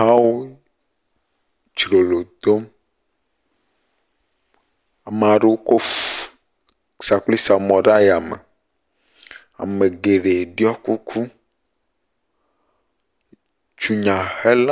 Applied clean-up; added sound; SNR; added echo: none; none; none; none.